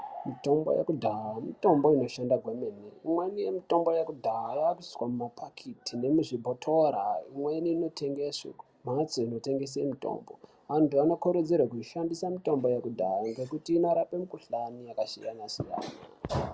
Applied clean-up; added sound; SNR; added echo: none; none; none; none.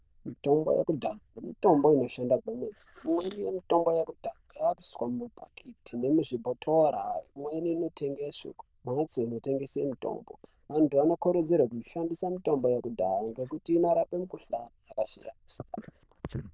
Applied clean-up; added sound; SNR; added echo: neural diffusion model UNIVERSE++.